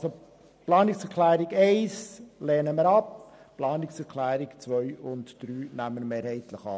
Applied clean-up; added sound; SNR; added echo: none; none; none; none.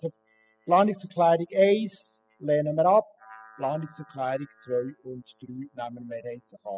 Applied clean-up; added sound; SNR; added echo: classical method spectral subtraction.